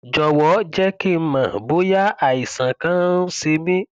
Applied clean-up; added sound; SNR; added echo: none; none; none; none.